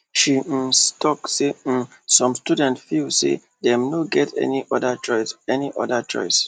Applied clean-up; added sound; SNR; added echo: none; none; none; none.